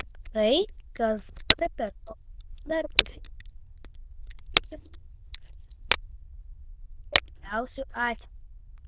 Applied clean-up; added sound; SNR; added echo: neural diffusion model UNIVERSE++.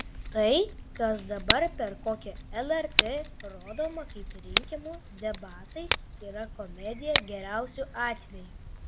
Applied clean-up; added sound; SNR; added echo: none; Tick; 1 dB; none.